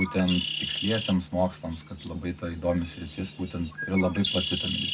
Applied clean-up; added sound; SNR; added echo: none; Bird; 5 dB; reverberation time 0.3 s.